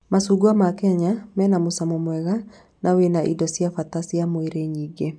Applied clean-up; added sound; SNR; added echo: none; none; none; none.